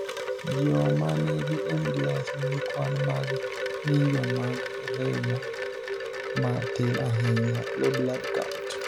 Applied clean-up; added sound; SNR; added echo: none; Wind chime; 3 dB; none.